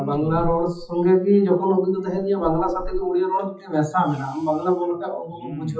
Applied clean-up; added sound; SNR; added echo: classical method WPE with log-MMSE.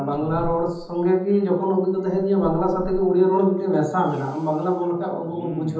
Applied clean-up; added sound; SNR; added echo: none; Respiratory sounds; 17 dB; reverberation time 1.3 s.